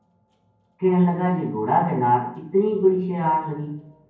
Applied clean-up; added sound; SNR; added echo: none; none; none; reverberation time 0.9 s.